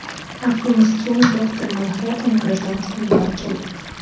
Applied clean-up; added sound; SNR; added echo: none; Stream; 15 dB; reverberation time 0.6 s.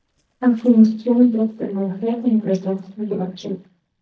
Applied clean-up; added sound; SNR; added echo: neural mask model DeepFilterNet 3.